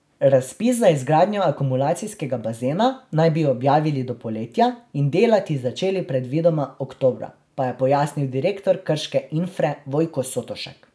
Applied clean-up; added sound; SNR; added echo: none; none; none; none.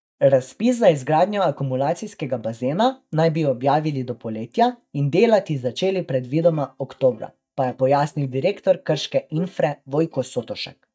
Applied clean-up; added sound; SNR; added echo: neural mask model DeepFilterNet 3.